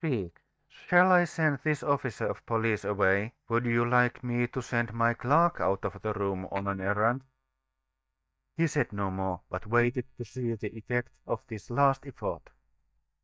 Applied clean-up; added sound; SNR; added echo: neural mask model DeepFilterNet 3.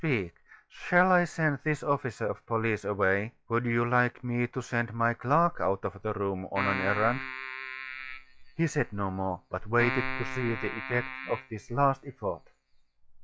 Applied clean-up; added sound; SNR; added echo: classical method log-MMSE.